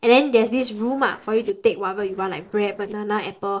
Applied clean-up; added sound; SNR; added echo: neural separator model SepFormer DNS4.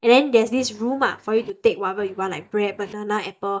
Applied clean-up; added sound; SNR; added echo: neural mask model DeepFilterNet 3.